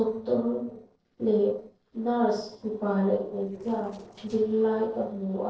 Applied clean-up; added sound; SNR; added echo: neural separator model SepFormer DNS4.